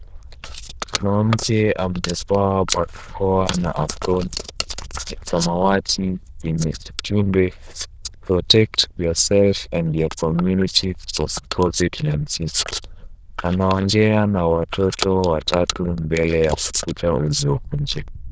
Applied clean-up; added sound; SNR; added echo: neural diffusion model UNIVERSE++.